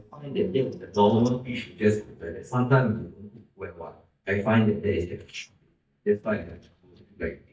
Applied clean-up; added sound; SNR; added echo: neural mask model DeepFilterNet 3.